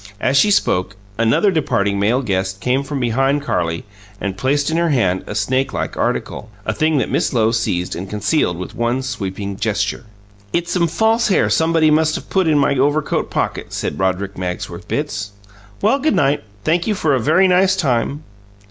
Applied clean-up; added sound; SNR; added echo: none; none; none; none.